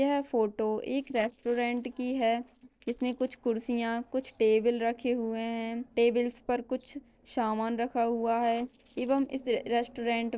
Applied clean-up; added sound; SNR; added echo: neural separator model SepFormer DNS4.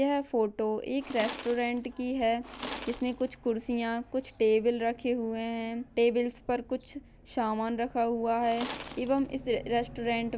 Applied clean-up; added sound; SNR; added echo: none; Tools; 12 dB; none.